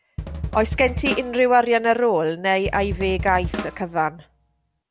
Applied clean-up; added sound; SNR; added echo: none; Drum kit; 9 dB; none.